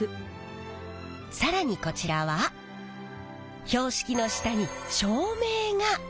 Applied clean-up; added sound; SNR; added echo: none; none; none; none.